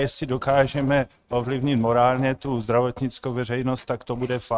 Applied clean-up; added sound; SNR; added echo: neural mask model RNNoise.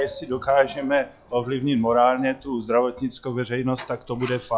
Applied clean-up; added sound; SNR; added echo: classical method log-MMSE.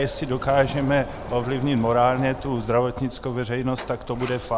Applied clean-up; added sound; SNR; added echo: none; Sliding door; 14 dB; none.